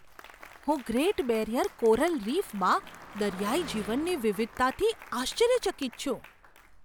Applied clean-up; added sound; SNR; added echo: none; Applause + Car passing by; 18 dB; none.